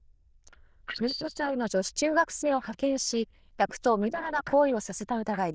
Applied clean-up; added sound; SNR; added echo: neural diffusion model UNIVERSE++.